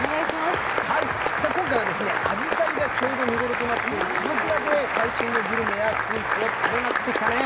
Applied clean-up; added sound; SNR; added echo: none; Applause; -2 dB; none.